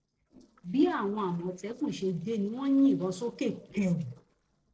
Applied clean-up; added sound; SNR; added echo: neural separator model SepFormer DNS4.